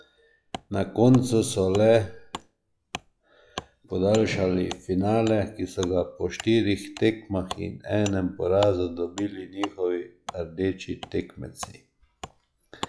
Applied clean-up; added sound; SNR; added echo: classical method log-MMSE.